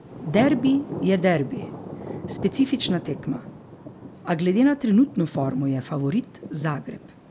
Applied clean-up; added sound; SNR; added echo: none; Thunder; 12 dB; none.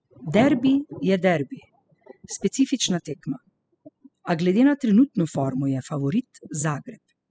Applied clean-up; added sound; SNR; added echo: classical method spectral subtraction.